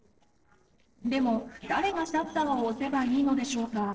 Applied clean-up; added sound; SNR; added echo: neural separator model SepFormer DNS4.